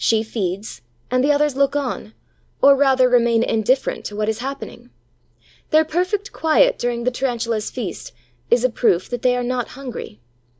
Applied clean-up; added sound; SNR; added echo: none; none; none; none.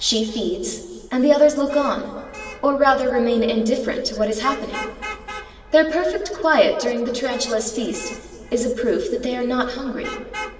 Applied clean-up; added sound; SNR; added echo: none; Traffic noise, roadway noise / Vehicle horn, car horn, honking; 17 dB; reverberation time 2.3 s.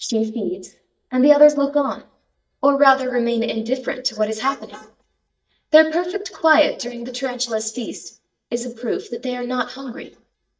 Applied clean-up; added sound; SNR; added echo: neural mask model DeepFilterNet 3.